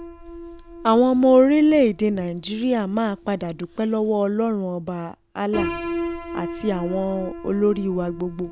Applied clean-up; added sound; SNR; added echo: none; Piano; 13 dB; none.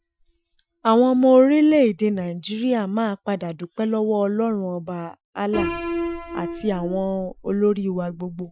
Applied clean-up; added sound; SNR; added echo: classical method Wiener filter.